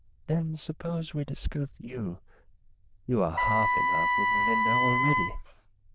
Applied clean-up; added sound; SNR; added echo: neural diffusion model UNIVERSE++.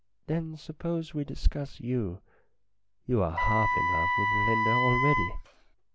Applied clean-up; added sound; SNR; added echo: none; Wind instrument, woodwind instrument; -3 dB; none.